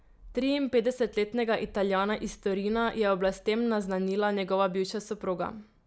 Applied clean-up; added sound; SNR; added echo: none; none; none; none.